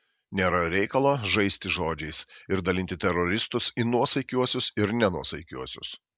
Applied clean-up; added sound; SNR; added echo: none; none; none; none.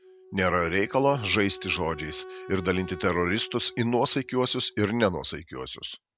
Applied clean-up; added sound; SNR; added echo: none; Wind instrument, woodwind instrument; 18 dB; none.